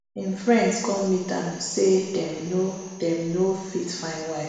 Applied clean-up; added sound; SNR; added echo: none; none; none; reverberation time 1.1 s.